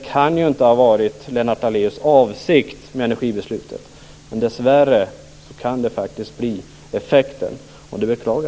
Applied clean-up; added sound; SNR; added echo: none; none; none; none.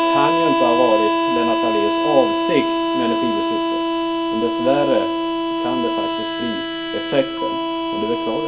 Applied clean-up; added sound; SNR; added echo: none; Harmonica; -3 dB; reverberation time 0.7 s.